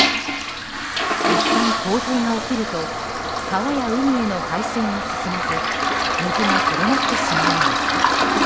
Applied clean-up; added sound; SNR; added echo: none; Toilet flush; -5 dB; none.